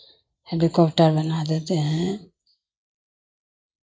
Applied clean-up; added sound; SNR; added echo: neural mask model Resemble Enhance denoiser.